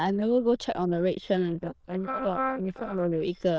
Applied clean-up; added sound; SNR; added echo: neural diffusion model UNIVERSE++.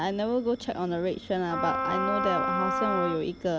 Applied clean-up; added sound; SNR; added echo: none; Wind instrument, woodwind instrument; 0 dB; none.